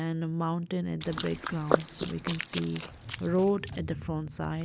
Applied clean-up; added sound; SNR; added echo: neural mask model Resemble Enhance denoiser.